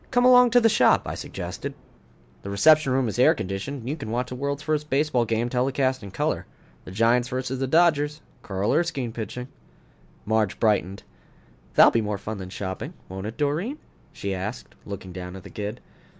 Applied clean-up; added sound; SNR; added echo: none; none; none; none.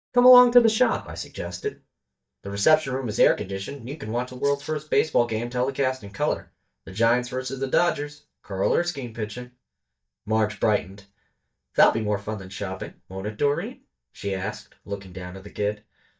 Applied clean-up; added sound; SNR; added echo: neural mask model DeepFilterNet 3.